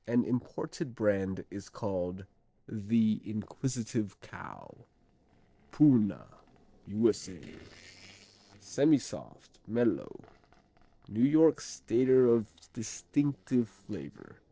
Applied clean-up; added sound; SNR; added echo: neural separator model SepFormer DNS4.